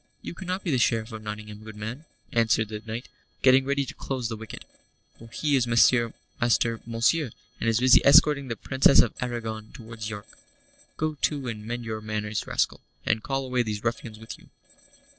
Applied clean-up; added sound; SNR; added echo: neural separator model SepFormer DNS4.